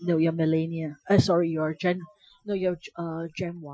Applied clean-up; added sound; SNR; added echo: classical method Wiener filter.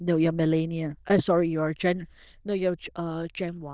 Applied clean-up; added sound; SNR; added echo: neural diffusion model UNIVERSE++.